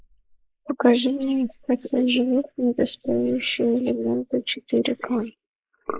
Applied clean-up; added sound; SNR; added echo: neural mask model Resemble Enhance denoiser.